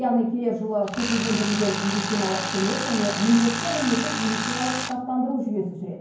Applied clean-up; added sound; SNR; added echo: none; Tools; 6 dB; reverberation time 0.9 s.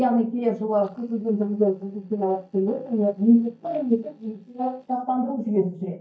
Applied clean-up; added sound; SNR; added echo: neural mask model DeepFilterNet 3.